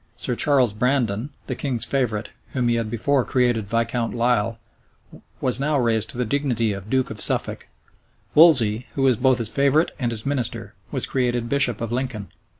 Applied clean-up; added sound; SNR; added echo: none; none; none; none.